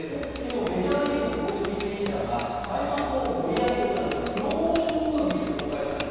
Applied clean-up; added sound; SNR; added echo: none; Bicycle bell; 15 dB; reverberation time 2.2 s.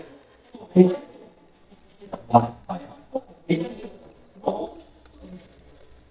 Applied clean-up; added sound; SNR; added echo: neural mask model DeepFilterNet 3.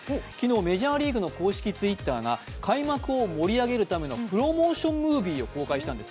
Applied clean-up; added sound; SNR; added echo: none; none; none; none.